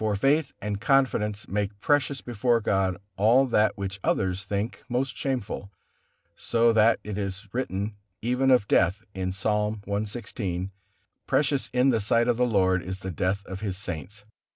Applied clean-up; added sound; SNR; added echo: none; none; none; none.